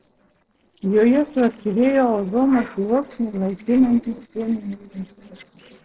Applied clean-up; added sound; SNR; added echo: neural separator model SepFormer DNS4.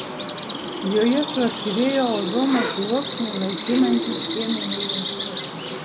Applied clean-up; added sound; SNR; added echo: none; Bird vocalization, bird call, bird song; -1 dB; none.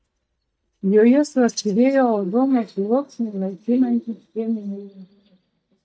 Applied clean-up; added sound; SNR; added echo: neural mask model DeepFilterNet 3.